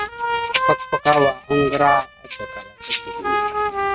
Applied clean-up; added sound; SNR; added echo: neural mask model RNNoise.